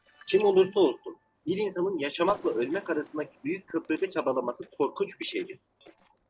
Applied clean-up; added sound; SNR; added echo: neural separator model SepFormer DNS4.